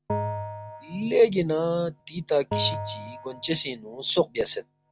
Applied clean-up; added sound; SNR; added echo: none; Bell; 9 dB; none.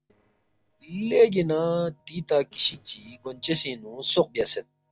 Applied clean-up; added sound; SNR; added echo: neural separator model SepFormer DNS4.